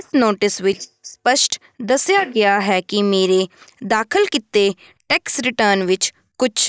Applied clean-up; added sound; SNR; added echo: neural mask model DeepFilterNet 3.